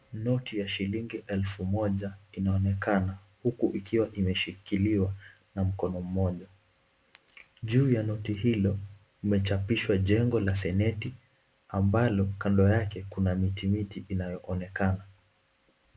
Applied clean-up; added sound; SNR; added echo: none; none; none; none.